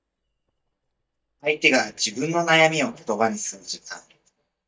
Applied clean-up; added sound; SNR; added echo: neural mask model DeepFilterNet 3.